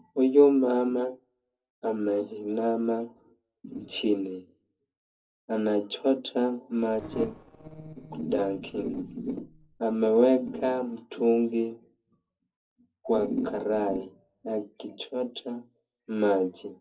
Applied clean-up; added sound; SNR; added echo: neural separator model SepFormer DNS4.